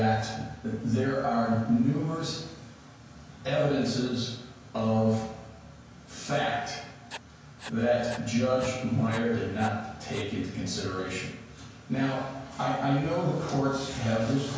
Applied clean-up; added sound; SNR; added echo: none; Writing; 18 dB; reverberation time 0.5 s.